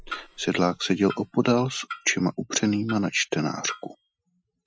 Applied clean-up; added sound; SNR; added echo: classical method Wiener filter.